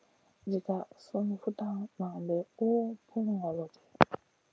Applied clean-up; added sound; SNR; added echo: none; none; none; none.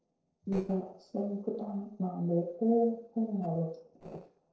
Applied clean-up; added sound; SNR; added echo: neural separator model SepFormer DNS4.